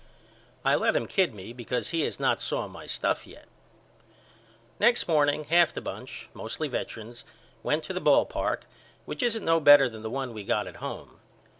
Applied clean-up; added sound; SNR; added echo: none; none; none; none.